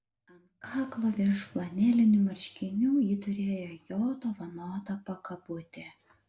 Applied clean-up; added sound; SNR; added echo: none; none; none; none.